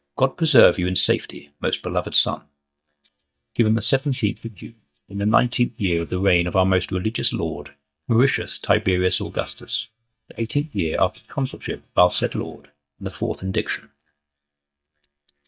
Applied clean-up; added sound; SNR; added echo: neural mask model DeepFilterNet 3.